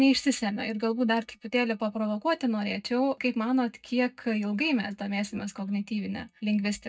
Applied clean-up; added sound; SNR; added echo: neural mask model DeepFilterNet 3.